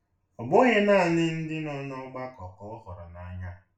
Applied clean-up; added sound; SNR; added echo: none; none; none; reverberation time 0.3 s.